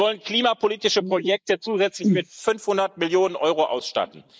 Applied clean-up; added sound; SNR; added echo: neural mask model Resemble Enhance denoiser.